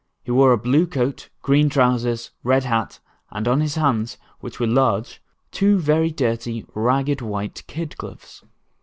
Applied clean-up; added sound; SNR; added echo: none; none; none; none.